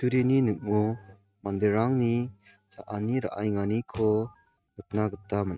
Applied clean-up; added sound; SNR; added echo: neural mask model RNNoise.